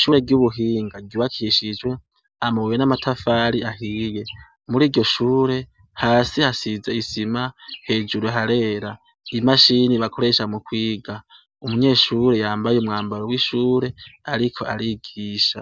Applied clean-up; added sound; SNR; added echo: none; none; none; none.